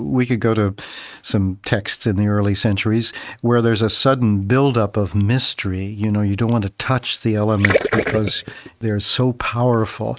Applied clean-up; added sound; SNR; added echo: neural mask model RNNoise.